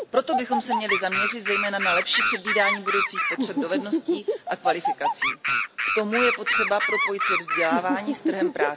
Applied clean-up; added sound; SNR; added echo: none; Animal; -2 dB; none.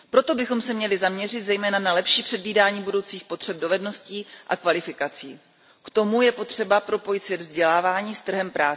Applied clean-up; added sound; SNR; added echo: none; none; none; none.